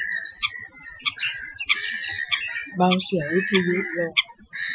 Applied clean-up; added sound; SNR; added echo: classical method Wiener filter.